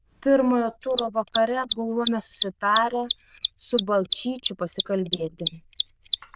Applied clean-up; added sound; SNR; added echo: neural diffusion model UNIVERSE++.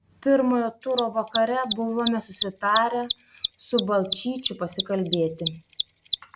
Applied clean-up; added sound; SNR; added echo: none; Mechanisms; 7 dB; none.